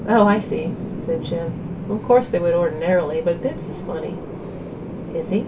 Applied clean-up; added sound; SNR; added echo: none; Bird vocalization, bird call, bird song; 9 dB; reverberation time 0.1 s.